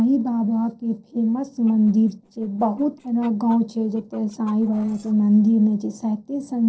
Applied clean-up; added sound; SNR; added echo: neural separator model SepFormer DNS4.